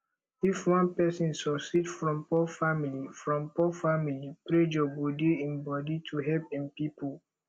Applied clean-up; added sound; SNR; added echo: none; none; none; none.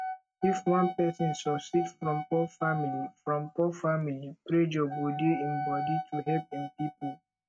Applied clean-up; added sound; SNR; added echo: neural mask model RNNoise.